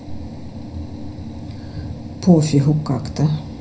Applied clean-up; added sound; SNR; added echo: none; none; none; reverberation time 0.4 s.